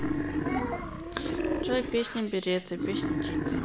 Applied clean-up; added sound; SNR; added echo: none; Wild animals; 0 dB; none.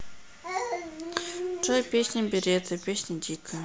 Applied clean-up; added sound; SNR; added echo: none; none; none; none.